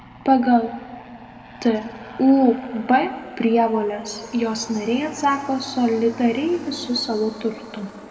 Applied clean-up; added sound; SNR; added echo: none; Aircraft; 18 dB; reverberation time 1.6 s.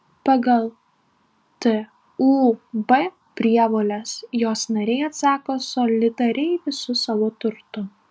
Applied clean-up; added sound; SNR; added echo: none; none; none; none.